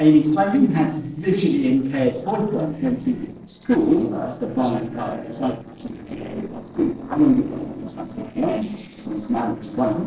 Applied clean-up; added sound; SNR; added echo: neural separator model SepFormer DNS4.